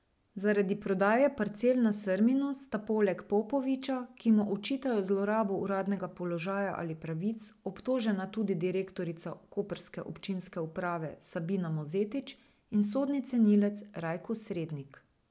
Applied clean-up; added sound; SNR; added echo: none; none; none; none.